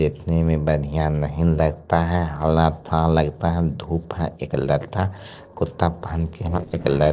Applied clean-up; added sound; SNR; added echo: neural separator model SepFormer DNS4.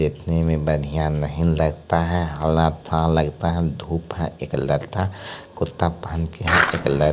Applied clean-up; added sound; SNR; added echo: none; Skateboard; -1 dB; none.